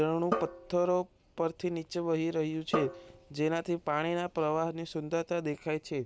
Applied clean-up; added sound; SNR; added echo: none; Drum; 8 dB; none.